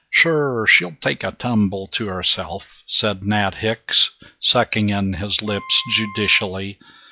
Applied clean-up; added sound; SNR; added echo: classical method log-MMSE.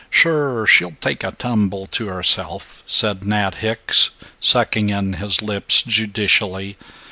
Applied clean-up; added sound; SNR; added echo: none; none; none; none.